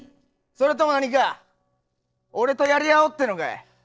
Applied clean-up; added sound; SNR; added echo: neural separator model SepFormer DNS4.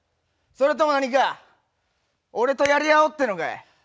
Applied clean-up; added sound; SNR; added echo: none; none; none; none.